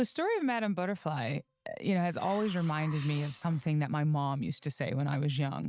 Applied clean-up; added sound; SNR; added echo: neural mask model RNNoise.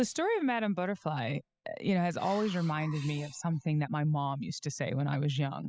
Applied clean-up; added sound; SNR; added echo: classical method spectral subtraction.